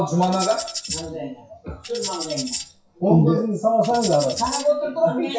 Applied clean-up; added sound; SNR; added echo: classical method WPE with log-MMSE.